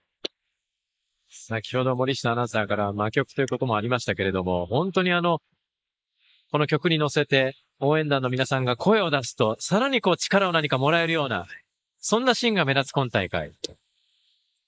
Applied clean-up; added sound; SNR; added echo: neural mask model Resemble Enhance denoiser.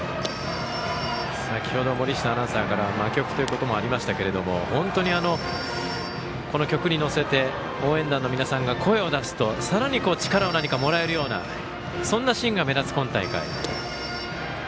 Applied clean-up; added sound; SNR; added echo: none; Telephone; 19 dB; none.